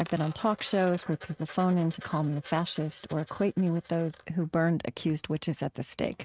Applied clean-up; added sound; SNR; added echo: neural mask model RNNoise.